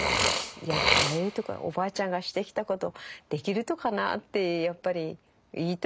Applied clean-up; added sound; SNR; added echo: none; Burping, eructation; 2 dB; none.